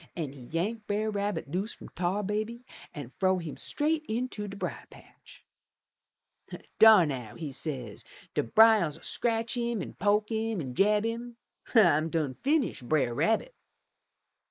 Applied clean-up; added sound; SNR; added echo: neural mask model Resemble Enhance denoiser.